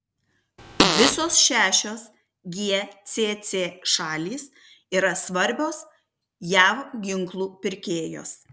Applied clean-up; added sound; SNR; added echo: none; Fart; -3 dB; none.